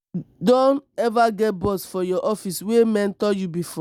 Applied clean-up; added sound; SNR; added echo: none; none; none; none.